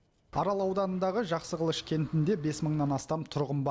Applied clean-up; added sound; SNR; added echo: none; none; none; none.